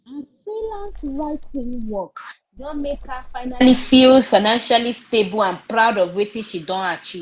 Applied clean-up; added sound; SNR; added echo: none; Wind; 12 dB; none.